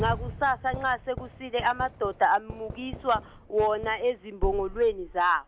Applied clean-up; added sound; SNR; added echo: none; Fireworks; 10 dB; none.